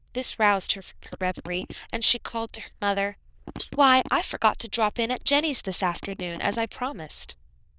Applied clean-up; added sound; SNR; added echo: neural diffusion model UNIVERSE++.